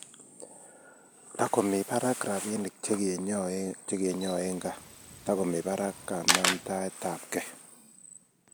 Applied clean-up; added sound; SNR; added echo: none; Camera; 1 dB; none.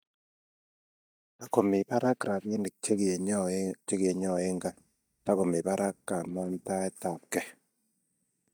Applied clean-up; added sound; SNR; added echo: neural mask model DeepFilterNet 3.